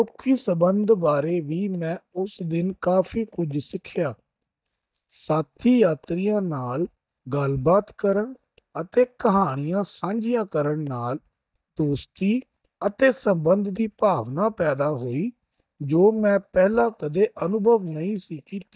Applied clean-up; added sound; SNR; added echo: neural mask model DeepFilterNet 3.